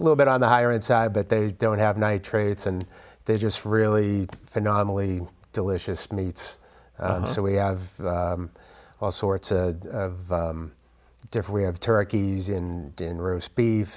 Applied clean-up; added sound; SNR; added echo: none; none; none; none.